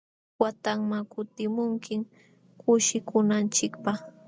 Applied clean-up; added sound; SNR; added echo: none; none; none; none.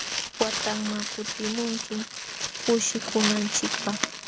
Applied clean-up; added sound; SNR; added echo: none; Crumpling, crinkling; 2 dB; none.